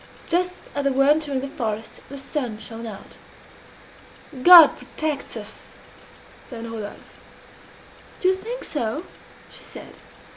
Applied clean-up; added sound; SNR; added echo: none; none; none; none.